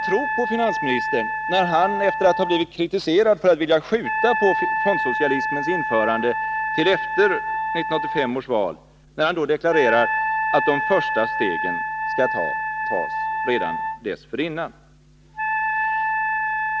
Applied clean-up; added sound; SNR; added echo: none; Wind instrument, woodwind instrument; 2 dB; none.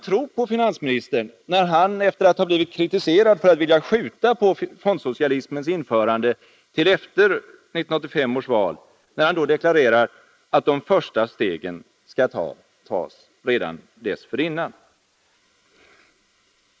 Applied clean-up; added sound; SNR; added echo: neural mask model Resemble Enhance denoiser.